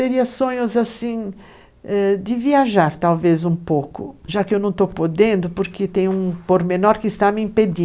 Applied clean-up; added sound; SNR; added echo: none; none; none; none.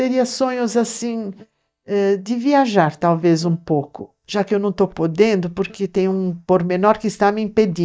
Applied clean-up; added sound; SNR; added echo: neural mask model DeepFilterNet 3.